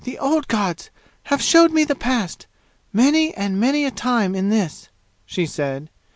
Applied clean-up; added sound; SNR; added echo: none; none; none; none.